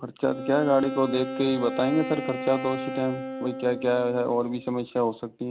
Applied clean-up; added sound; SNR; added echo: none; Wind instrument, woodwind instrument; 8 dB; none.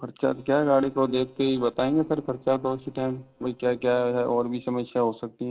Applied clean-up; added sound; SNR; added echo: neural separator model SepFormer DNS4.